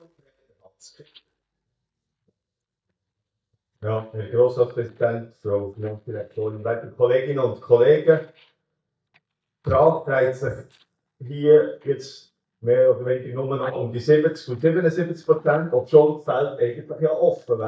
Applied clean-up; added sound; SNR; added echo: neural mask model DeepFilterNet 3.